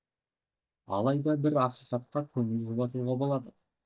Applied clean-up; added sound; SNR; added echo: neural mask model DeepFilterNet 3.